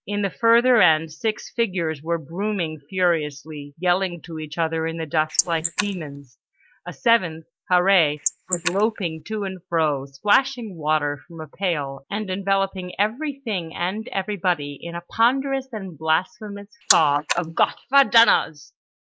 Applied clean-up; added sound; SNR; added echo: neural mask model Resemble Enhance denoiser.